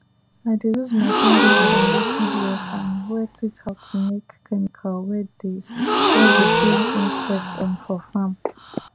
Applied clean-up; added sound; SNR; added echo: none; Gasp; -3 dB; none.